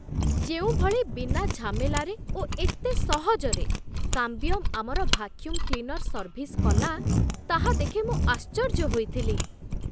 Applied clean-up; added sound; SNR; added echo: none; Mechanisms; -4 dB; none.